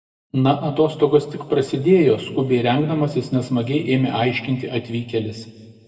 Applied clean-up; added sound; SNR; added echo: none; none; none; reverberation time 1.4 s.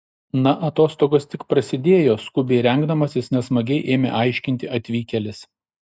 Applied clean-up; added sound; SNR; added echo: none; none; none; none.